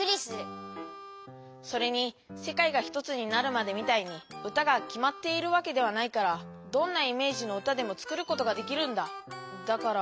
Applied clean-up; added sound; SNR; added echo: none; none; none; none.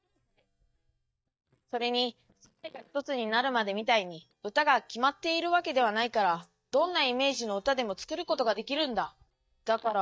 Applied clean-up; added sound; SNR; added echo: neural mask model DeepFilterNet 3.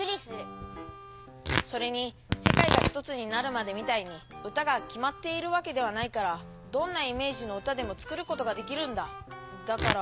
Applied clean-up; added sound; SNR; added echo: none; Tearing; 3 dB; none.